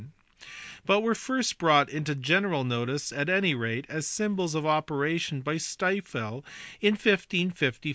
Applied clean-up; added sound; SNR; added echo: none; none; none; none.